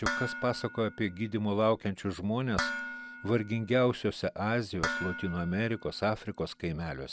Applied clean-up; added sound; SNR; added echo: none; Dishes, pots, and pans; 8 dB; none.